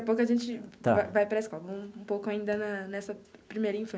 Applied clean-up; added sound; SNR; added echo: none; none; none; none.